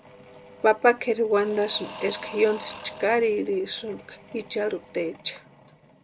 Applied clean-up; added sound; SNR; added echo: none; Engine / Drill / Mechanisms; 17 dB; none.